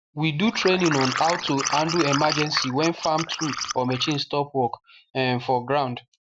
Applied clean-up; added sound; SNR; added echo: none; Liquid; 5 dB; none.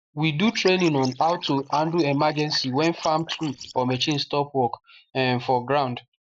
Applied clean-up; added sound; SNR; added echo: neural mask model Resemble Enhance denoiser.